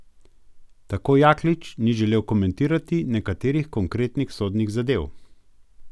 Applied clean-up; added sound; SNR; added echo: none; none; none; none.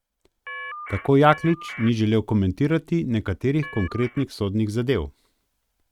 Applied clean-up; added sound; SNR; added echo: neural mask model RNNoise.